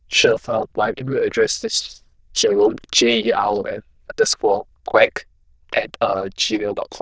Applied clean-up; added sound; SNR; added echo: neural diffusion model UNIVERSE++.